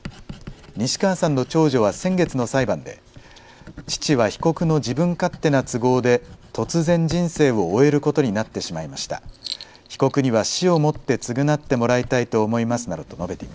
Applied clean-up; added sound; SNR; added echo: none; Writing; 20 dB; none.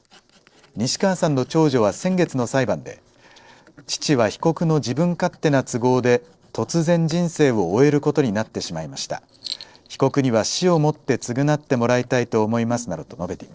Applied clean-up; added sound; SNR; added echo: neural separator model SepFormer DNS4.